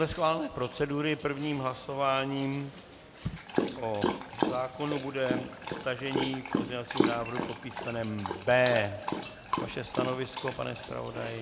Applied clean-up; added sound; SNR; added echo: none; Dog; 3 dB; none.